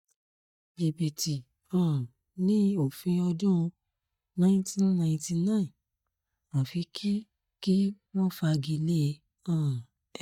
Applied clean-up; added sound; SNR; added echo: neural mask model DeepFilterNet 3.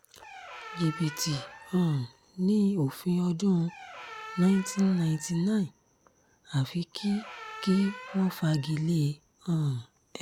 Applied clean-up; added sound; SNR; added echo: none; Squeak; 17 dB; none.